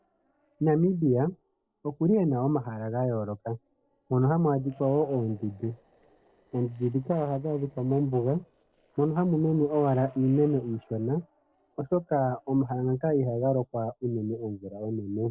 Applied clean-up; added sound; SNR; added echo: neural separator model SepFormer DNS4.